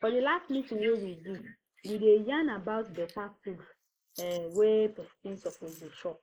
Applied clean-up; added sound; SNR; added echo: neural mask model Resemble Enhance denoiser.